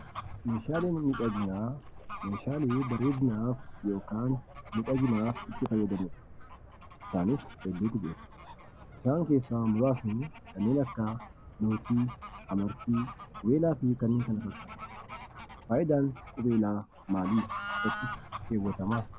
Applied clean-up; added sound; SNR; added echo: none; Bird / Fowl; 12 dB; none.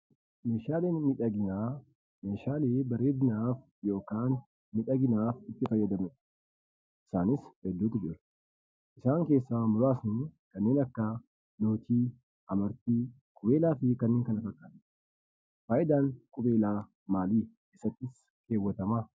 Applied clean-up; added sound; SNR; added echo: none; none; none; none.